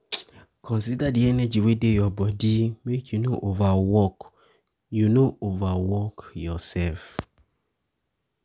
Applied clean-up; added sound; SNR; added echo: none; none; none; none.